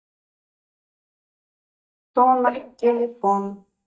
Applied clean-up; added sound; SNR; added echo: neural mask model DeepFilterNet 3.